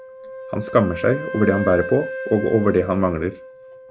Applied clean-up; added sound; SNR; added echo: none; Wind instrument, woodwind instrument; 10 dB; none.